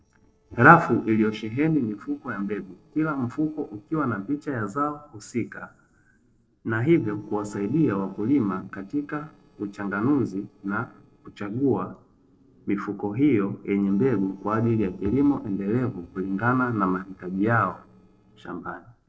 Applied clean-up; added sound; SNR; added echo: neural separator model SepFormer DNS4.